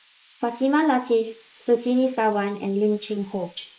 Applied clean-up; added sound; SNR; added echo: neural mask model Resemble Enhance denoiser.